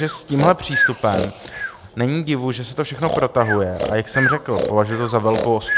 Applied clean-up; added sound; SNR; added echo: none; Breathing; 4 dB; none.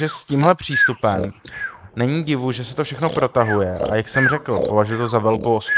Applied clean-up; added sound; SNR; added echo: neural mask model Resemble Enhance denoiser.